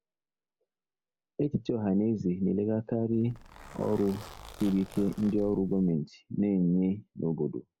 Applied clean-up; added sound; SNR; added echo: none; Zipper (clothing); 18 dB; none.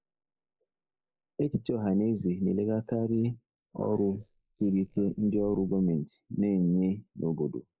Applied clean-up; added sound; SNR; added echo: neural mask model Resemble Enhance denoiser.